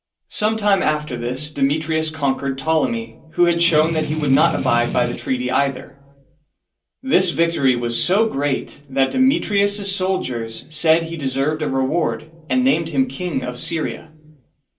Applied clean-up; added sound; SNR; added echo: none; Strum; 6 dB; reverberation time 0.3 s.